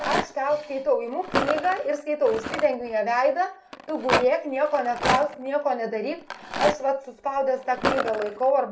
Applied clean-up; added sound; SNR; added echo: none; Rattle; 6 dB; reverberation time 0.2 s.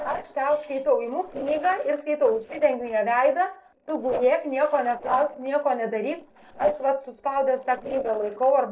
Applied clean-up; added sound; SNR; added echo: neural separator model SepFormer DNS4.